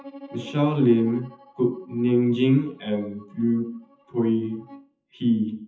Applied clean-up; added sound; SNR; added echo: classical method WPE with log-MMSE.